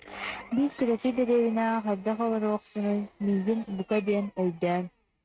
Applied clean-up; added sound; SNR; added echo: neural mask model RNNoise.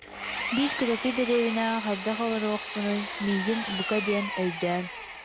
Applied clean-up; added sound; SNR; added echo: none; Engine; 6 dB; none.